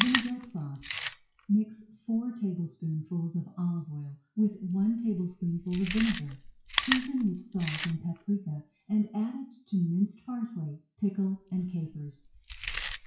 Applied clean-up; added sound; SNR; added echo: classical method WPE with log-MMSE.